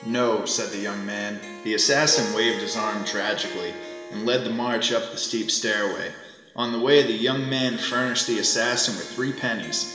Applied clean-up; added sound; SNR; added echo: none; Harp; 14 dB; reverberation time 1.7 s.